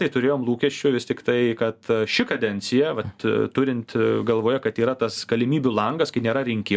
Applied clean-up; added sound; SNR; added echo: none; none; none; none.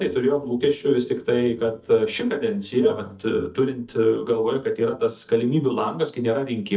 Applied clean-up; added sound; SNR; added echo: neural mask model DeepFilterNet 3.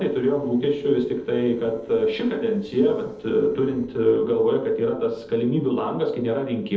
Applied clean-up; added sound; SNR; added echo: neural separator model SepFormer DNS4.